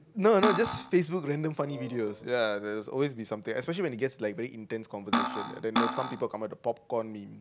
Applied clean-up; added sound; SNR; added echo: none; Cutlery, silverware; -1 dB; none.